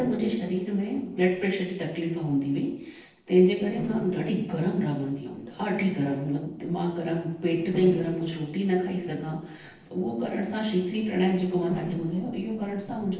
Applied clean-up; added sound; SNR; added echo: neural separator model SepFormer DNS4.